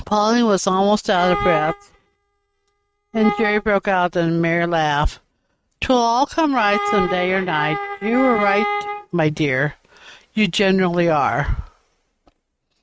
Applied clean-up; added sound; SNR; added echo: neural mask model RNNoise.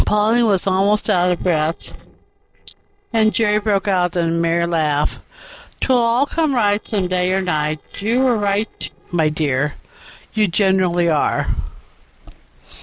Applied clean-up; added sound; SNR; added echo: neural separator model SepFormer DNS4.